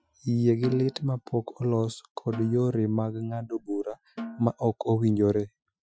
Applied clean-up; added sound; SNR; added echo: classical method Wiener filter.